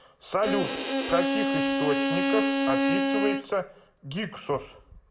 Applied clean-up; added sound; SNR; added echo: none; Bowed string instrument; -4 dB; reverberation time 0.5 s.